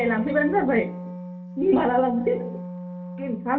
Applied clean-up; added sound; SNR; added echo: none; Wind instrument, woodwind instrument; 11 dB; reverberation time 0.2 s.